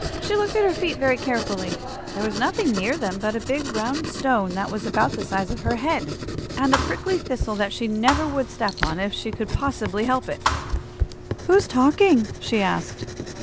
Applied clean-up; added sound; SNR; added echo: none; Thump, thud + Writing; 6 dB; none.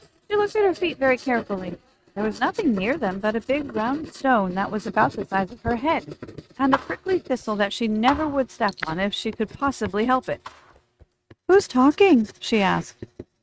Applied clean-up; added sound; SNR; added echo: neural mask model RNNoise.